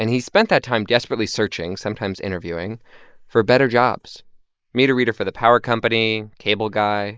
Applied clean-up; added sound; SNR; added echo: neural mask model Resemble Enhance denoiser.